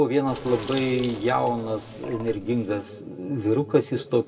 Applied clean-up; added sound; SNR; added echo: none; Sink (filling or washing); 12 dB; reverberation time 1.5 s.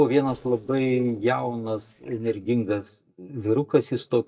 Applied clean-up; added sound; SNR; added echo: neural mask model DeepFilterNet 3.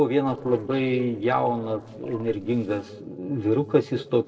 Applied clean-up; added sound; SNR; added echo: neural separator model SepFormer DNS4.